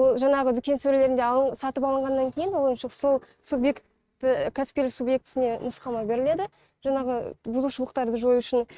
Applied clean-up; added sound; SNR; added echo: neural mask model RNNoise.